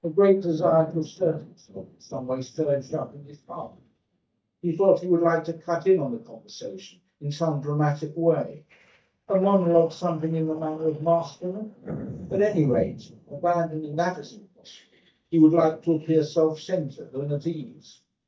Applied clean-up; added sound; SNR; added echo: neural mask model DeepFilterNet 3.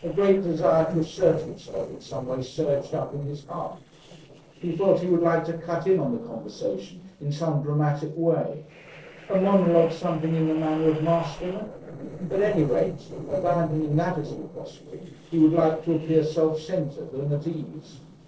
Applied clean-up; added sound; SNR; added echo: neural separator model SepFormer DNS4.